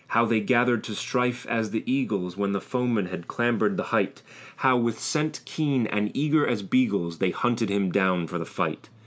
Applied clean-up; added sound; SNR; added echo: none; none; none; none.